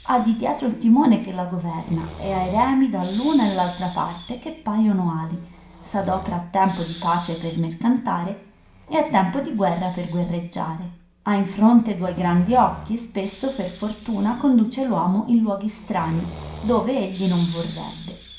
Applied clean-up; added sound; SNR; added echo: none; Breathing; 15 dB; reverberation time 0.5 s.